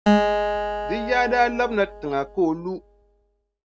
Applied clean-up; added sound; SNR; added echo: none; Acoustic guitar; 1 dB; none.